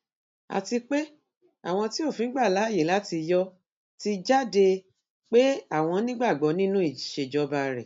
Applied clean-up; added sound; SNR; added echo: none; none; none; none.